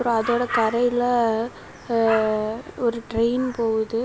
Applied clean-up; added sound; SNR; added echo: none; none; none; none.